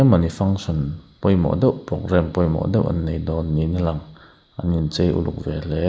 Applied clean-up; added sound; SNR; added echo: none; none; none; none.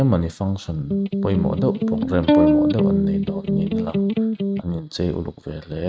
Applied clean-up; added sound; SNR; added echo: neural mask model RNNoise.